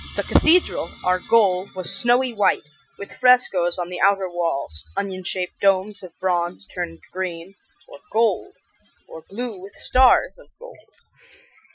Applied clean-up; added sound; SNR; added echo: classical method Wiener filter.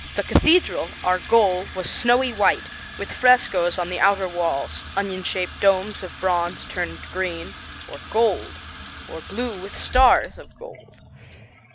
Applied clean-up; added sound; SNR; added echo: none; Sink (filling or washing) / Water tap, faucet; 11 dB; none.